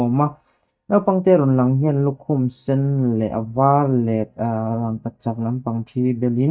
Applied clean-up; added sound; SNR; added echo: neural mask model DeepFilterNet 3.